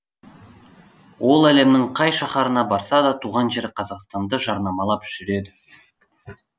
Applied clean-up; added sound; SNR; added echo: none; none; none; none.